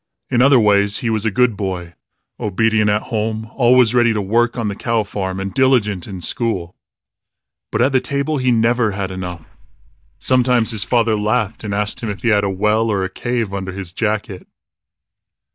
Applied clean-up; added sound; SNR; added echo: neural mask model DeepFilterNet 3.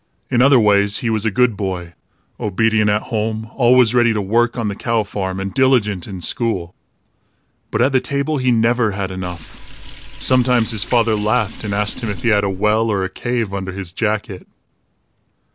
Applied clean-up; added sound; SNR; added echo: none; Liquid; 12 dB; none.